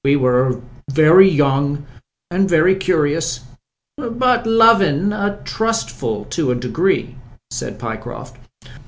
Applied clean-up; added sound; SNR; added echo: none; none; none; none.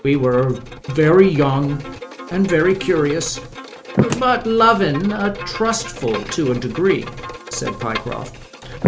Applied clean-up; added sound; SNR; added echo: none; Bowed string instrument + Slam; 9 dB; none.